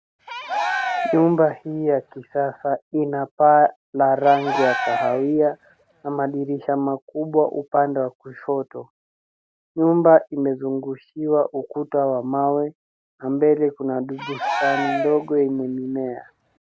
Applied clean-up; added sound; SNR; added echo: none; Cheering; 7 dB; none.